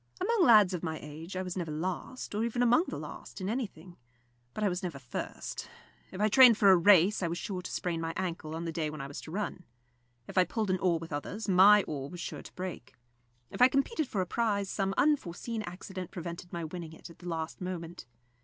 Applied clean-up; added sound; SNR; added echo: none; none; none; none.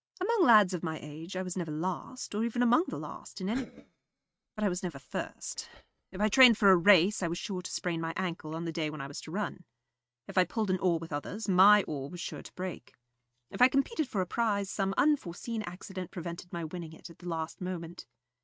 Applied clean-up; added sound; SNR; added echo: neural mask model RNNoise.